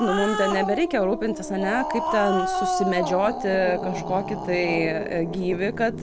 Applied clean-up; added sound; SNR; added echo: none; Growling; 4 dB; none.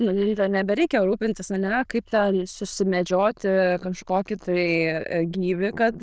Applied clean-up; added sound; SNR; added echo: neural diffusion model UNIVERSE++.